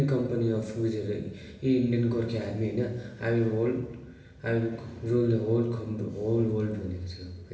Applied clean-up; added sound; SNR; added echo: none; none; none; reverberation time 1.0 s.